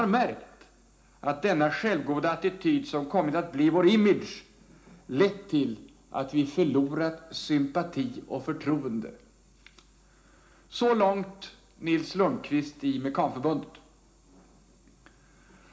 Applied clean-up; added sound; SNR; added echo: none; none; none; reverberation time 0.4 s.